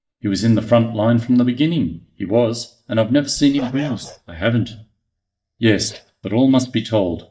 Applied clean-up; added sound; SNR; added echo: neural mask model DeepFilterNet 3.